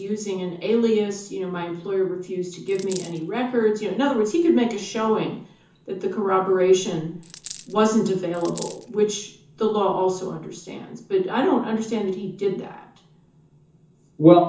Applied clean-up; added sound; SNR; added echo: none; Coin (dropping); 17 dB; reverberation time 0.6 s.